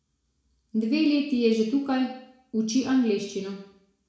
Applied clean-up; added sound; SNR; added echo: none; none; none; reverberation time 0.6 s.